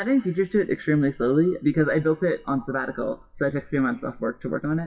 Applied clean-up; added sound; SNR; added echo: classical method WPE with log-MMSE.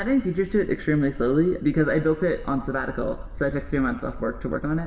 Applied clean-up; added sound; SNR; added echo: none; Boat, Water vehicle; 14 dB; reverberation time 1.4 s.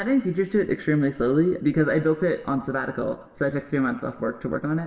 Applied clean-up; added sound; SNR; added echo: neural separator model SepFormer DNS4.